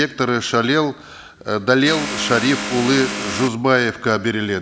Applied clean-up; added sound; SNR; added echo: none; Vehicle; 6 dB; none.